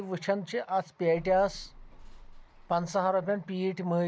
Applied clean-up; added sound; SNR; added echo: none; Bus / Engine; 19 dB; none.